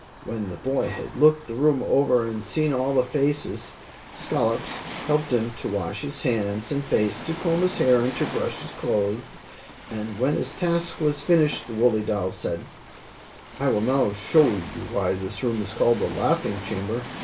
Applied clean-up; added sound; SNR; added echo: none; Waves, surf; 14 dB; reverberation time 0.2 s.